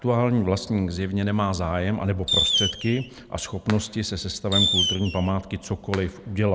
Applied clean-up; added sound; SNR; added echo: none; Fireworks; 3 dB; none.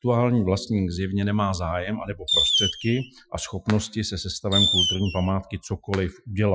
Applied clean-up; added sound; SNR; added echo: classical method Wiener filter.